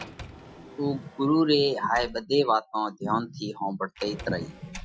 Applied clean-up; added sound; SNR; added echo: classical method Wiener filter.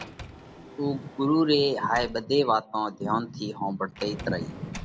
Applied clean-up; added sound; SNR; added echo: none; Sliding door; 16 dB; none.